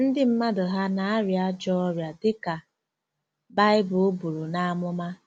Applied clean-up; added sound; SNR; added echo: none; none; none; none.